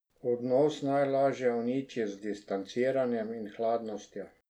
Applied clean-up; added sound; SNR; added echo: none; none; none; none.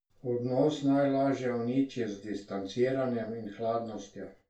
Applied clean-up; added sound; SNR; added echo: none; none; none; reverberation time 0.2 s.